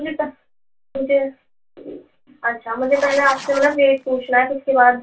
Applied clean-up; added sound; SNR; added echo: none; Writing; 14 dB; reverberation time 0.2 s.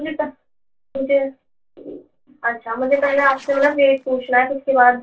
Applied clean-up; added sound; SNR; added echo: neural separator model SepFormer DNS4.